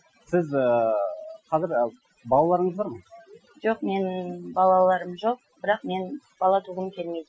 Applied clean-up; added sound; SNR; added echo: classical method Wiener filter.